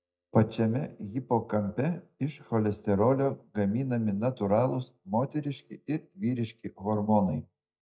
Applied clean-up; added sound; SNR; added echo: neural mask model DeepFilterNet 3.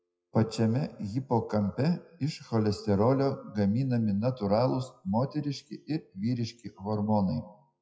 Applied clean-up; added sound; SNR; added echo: classical method WPE with log-MMSE.